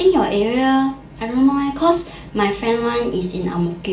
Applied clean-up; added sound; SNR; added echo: none; none; none; reverberation time 0.4 s.